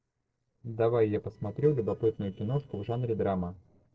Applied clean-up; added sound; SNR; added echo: neural separator model SepFormer DNS4.